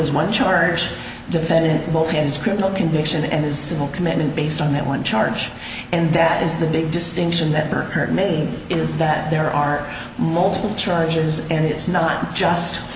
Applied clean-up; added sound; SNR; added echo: none; none; none; none.